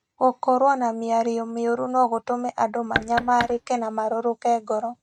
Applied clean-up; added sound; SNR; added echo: neural mask model RNNoise.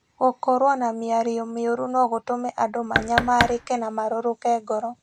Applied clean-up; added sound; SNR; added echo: none; Knock; 3 dB; none.